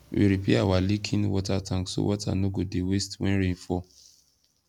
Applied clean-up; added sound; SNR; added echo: none; none; none; none.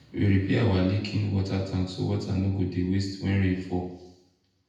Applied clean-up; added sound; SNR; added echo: none; none; none; reverberation time 0.9 s.